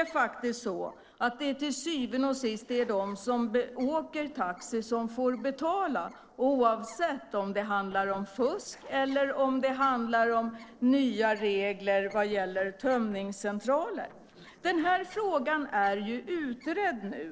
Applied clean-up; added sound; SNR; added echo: neural separator model SepFormer DNS4.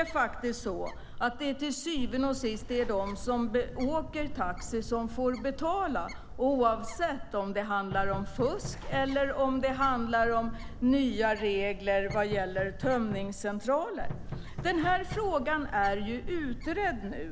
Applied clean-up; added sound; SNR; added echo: none; Knock + Bird; 8 dB; none.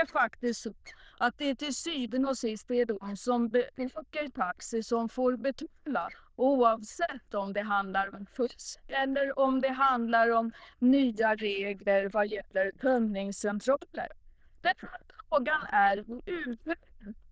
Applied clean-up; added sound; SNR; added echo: neural diffusion model UNIVERSE++.